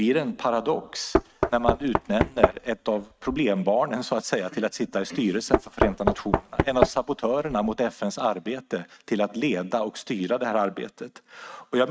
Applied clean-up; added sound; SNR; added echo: neural mask model RNNoise.